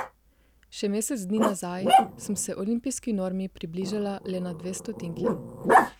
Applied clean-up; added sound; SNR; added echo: none; Growling; -3 dB; none.